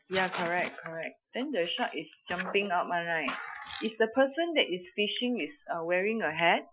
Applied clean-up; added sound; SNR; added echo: classical method Wiener filter.